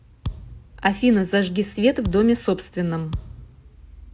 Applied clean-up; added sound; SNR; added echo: none; Thump, thud; 13 dB; none.